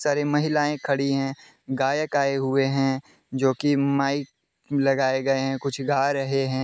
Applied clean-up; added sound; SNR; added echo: none; none; none; none.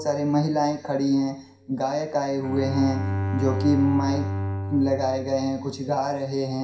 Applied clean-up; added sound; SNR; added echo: none; Bowed string instrument; 7 dB; reverberation time 0.5 s.